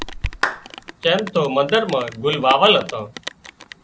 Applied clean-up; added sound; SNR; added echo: none; Rain + Clapping; 10 dB; none.